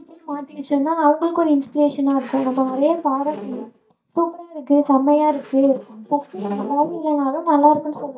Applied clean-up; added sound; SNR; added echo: neural mask model DeepFilterNet 3.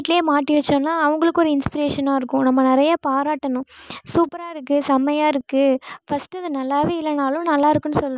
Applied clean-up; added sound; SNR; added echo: none; none; none; none.